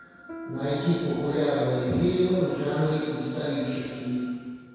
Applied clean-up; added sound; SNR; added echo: none; Piano; 18 dB; reverberation time 2.0 s.